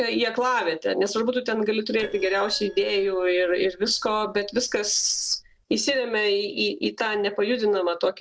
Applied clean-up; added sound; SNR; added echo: neural separator model SepFormer DNS4.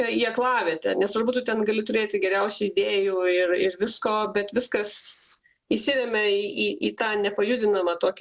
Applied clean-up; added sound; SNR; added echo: none; none; none; none.